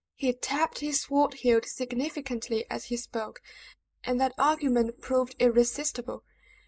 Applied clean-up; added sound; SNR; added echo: neural mask model Resemble Enhance denoiser.